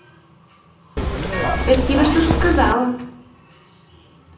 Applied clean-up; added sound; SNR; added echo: none; Zipper (clothing) / Telephone; -2 dB; reverberation time 0.6 s.